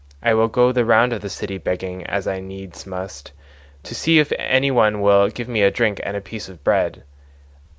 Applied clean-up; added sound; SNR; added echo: none; none; none; none.